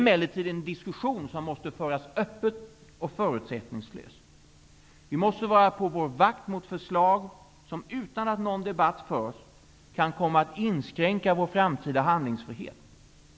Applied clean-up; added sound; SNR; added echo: none; none; none; none.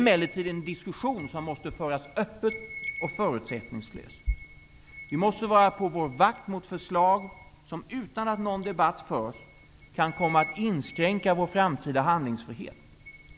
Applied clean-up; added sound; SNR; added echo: none; Wind chime; 12 dB; none.